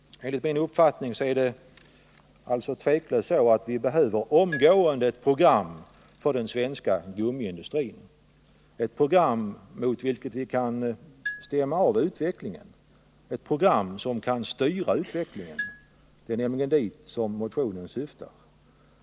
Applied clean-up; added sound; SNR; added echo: none; Marimba, xylophone; 15 dB; none.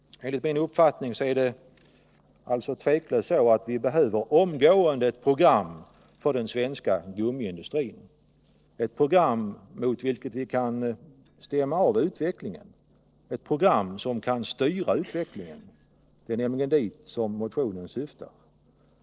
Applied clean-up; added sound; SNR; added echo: neural separator model SepFormer DNS4.